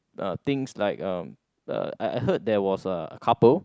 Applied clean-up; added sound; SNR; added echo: none; none; none; none.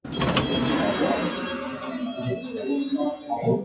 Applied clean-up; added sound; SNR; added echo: classical method WPE with log-MMSE.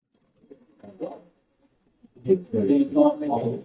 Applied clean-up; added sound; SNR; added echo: neural mask model DeepFilterNet 3.